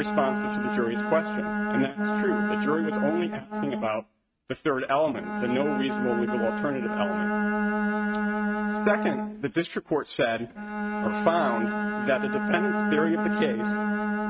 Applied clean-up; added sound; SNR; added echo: neural mask model RNNoise.